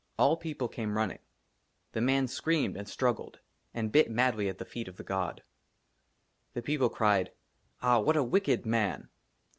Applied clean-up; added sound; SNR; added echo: none; none; none; none.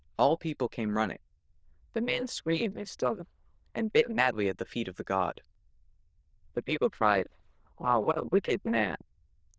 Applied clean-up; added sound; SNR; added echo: neural diffusion model UNIVERSE++.